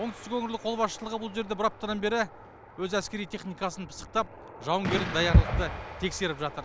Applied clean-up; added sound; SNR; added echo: none; Explosion; 11 dB; none.